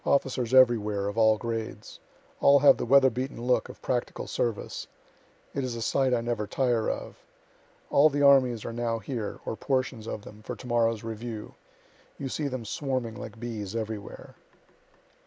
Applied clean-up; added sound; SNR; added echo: none; none; none; none.